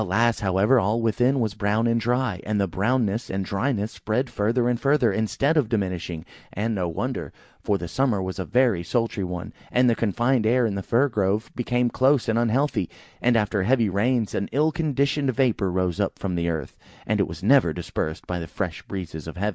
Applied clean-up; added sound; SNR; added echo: none; none; none; none.